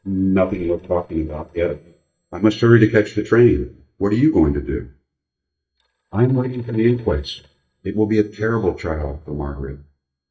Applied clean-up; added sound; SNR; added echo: neural mask model DeepFilterNet 3.